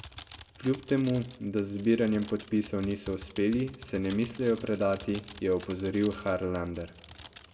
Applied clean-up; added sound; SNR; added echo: none; Typing; 18 dB; reverberation time 0.9 s.